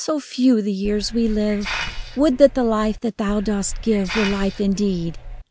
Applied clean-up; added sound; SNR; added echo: none; Hiss; 9 dB; none.